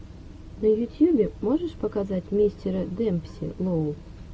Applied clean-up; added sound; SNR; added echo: none; none; none; none.